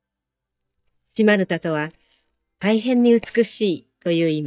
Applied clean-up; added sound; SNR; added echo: neural mask model DeepFilterNet 3.